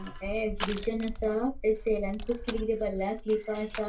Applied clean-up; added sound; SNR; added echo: none; Crushing; 8 dB; reverberation time 0.2 s.